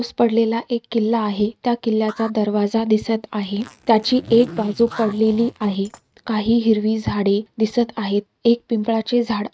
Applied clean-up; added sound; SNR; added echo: neural mask model RNNoise.